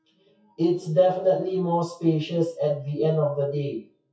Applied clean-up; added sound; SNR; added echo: classical method WPE with log-MMSE.